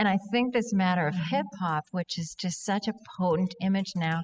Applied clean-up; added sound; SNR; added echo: classical method spectral subtraction.